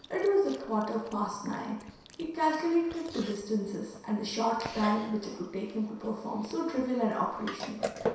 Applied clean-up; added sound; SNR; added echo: none; Chewing, mastication; 12 dB; reverberation time 0.7 s.